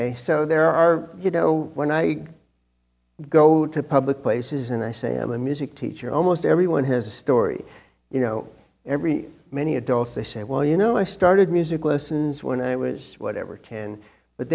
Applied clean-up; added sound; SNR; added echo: none; none; none; none.